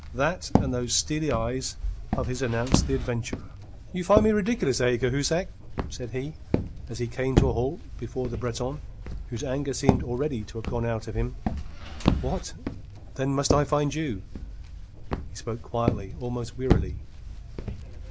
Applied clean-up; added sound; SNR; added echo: none; Walk, footsteps; 1 dB; none.